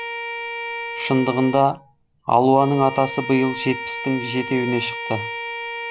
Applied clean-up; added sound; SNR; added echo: none; Bowed string instrument; 9 dB; none.